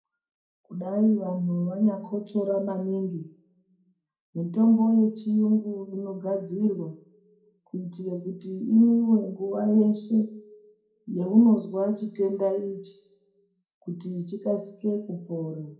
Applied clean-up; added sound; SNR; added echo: none; none; none; reverberation time 0.4 s.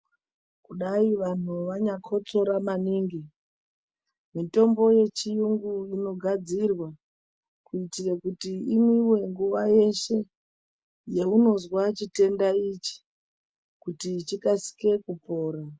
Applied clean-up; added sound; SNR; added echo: none; none; none; none.